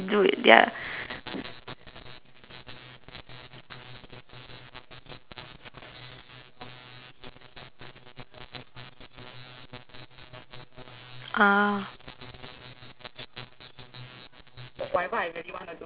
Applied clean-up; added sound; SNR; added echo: none; none; none; none.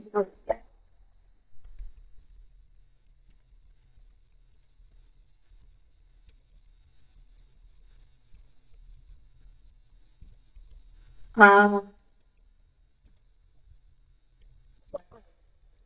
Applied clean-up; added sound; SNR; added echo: neural mask model DeepFilterNet 3.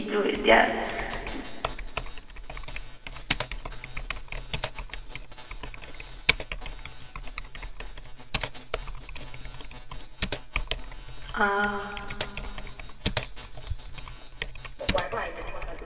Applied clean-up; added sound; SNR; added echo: none; Typing; 2 dB; reverberation time 2.3 s.